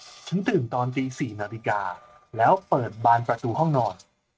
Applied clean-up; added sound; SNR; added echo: neural mask model RNNoise.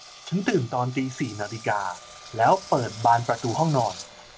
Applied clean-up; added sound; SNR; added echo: none; Engine; 17 dB; none.